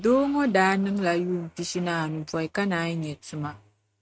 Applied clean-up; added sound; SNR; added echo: neural mask model RNNoise.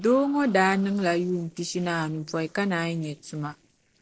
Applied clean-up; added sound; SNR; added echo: neural separator model SepFormer DNS4.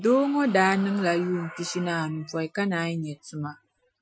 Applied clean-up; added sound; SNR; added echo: classical method Wiener filter.